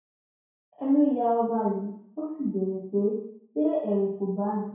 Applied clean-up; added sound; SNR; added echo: none; none; none; reverberation time 0.6 s.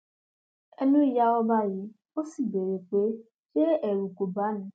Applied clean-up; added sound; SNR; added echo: none; none; none; none.